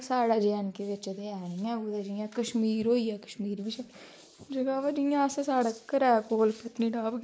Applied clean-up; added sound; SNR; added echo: neural mask model Resemble Enhance denoiser.